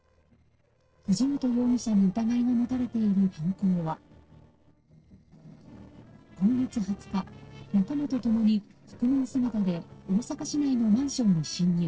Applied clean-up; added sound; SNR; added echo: neural separator model SepFormer DNS4.